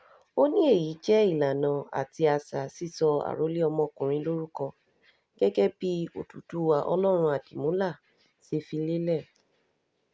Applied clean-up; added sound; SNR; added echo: none; none; none; none.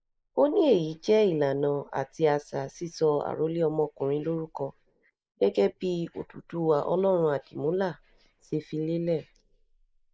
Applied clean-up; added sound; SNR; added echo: neural mask model Resemble Enhance denoiser.